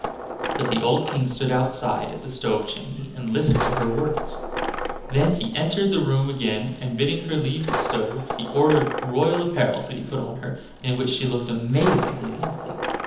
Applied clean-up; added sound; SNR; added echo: none; Coin (dropping); 8 dB; reverberation time 1.3 s.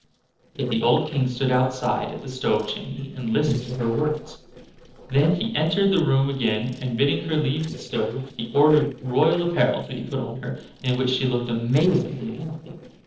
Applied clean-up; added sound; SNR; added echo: neural separator model SepFormer DNS4.